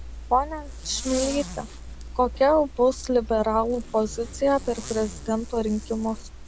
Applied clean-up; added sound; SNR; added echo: none; Zipper (clothing); 12 dB; none.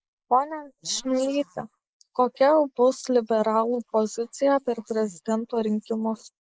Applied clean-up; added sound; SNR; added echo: neural mask model Resemble Enhance denoiser.